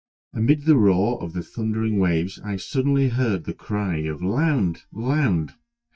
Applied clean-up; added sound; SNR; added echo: neural mask model DeepFilterNet 3.